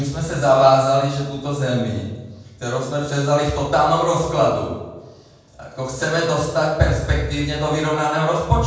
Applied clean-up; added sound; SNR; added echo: none; none; none; reverberation time 1.2 s.